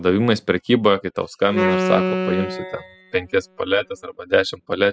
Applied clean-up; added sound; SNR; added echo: classical method spectral subtraction.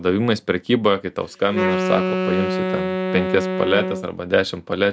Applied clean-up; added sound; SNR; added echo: none; Wind instrument, woodwind instrument; 2 dB; none.